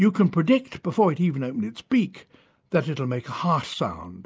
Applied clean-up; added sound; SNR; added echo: none; none; none; none.